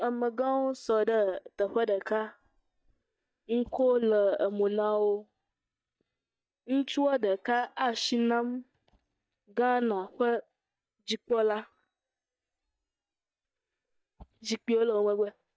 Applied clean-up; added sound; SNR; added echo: neural mask model DeepFilterNet 3.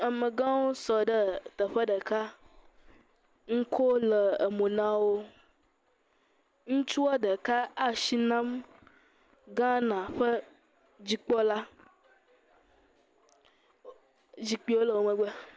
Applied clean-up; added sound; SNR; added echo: none; none; none; none.